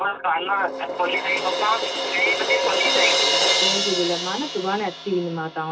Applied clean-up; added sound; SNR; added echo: none; Crash cymbal; -1 dB; reverberation time 0.2 s.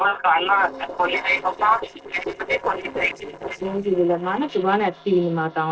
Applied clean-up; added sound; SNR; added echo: neural separator model SepFormer DNS4.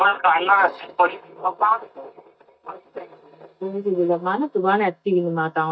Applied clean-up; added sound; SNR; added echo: neural mask model DeepFilterNet 3.